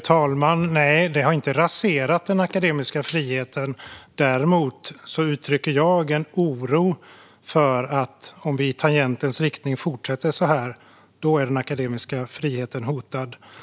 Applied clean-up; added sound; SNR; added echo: none; Tambourine; 19 dB; none.